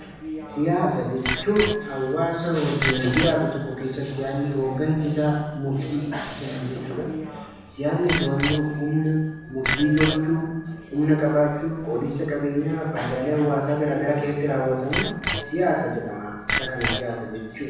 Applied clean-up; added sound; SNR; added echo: none; Bicycle bell; 8 dB; reverberation time 1.1 s.